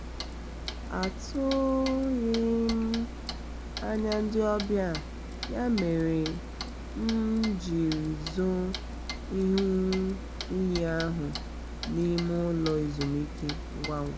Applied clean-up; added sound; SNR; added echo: none; Clock; 7 dB; none.